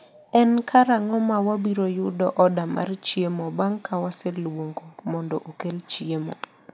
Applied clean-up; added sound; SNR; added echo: none; none; none; none.